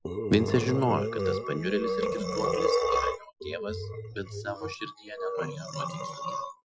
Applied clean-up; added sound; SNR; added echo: classical method Wiener filter.